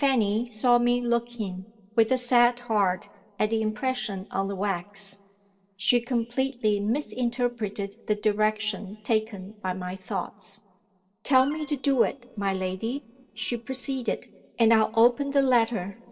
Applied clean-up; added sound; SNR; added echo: neural separator model SepFormer DNS4.